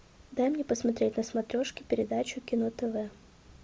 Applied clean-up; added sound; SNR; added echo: none; none; none; none.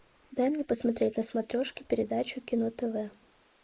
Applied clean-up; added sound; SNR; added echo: neural mask model Resemble Enhance denoiser.